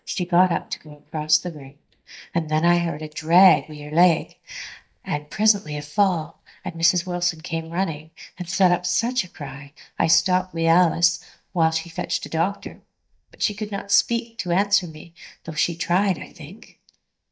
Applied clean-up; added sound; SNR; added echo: neural mask model DeepFilterNet 3.